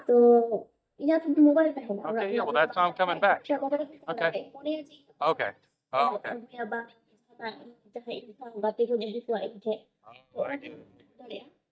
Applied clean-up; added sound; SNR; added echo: neural mask model DeepFilterNet 3.